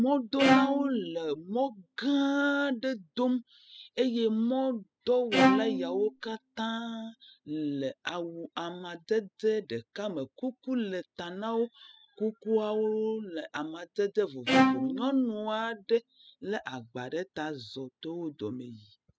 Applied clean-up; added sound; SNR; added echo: classical method spectral subtraction.